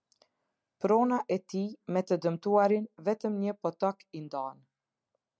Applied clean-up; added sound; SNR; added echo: none; none; none; none.